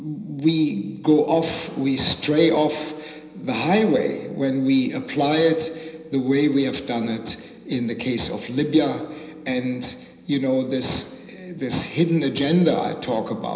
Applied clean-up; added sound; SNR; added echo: none; none; none; reverberation time 0.9 s.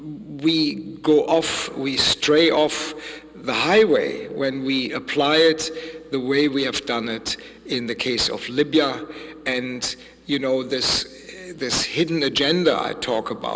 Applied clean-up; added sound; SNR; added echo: none; none; none; none.